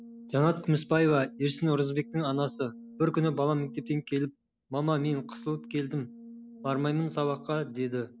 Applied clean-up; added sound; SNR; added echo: none; Brass instrument; 18 dB; none.